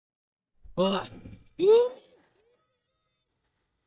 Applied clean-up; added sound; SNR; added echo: neural mask model DeepFilterNet 3.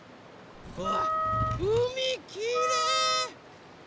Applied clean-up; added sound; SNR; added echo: none; Wind instrument, woodwind instrument + Wood / Tools; -1 dB; none.